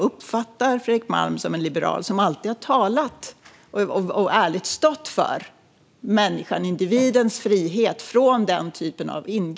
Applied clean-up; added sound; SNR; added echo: none; none; none; none.